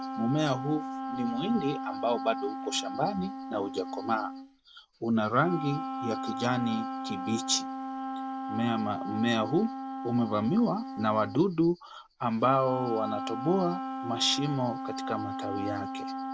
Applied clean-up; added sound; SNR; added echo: none; Wind instrument, woodwind instrument; 6 dB; none.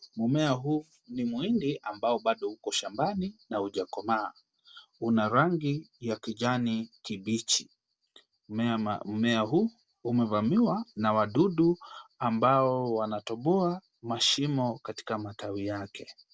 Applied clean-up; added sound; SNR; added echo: none; none; none; none.